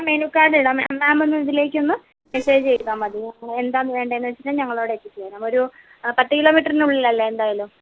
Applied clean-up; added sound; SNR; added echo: neural separator model SepFormer DNS4.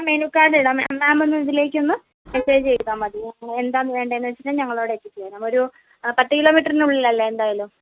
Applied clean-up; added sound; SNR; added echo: neural mask model RNNoise.